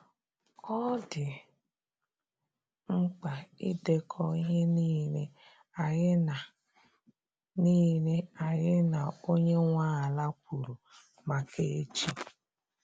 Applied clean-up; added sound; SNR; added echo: none; none; none; none.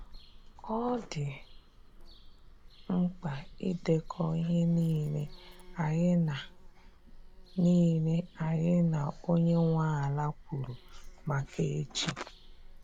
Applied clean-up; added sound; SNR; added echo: none; Bird vocalization, bird call, bird song; 18 dB; none.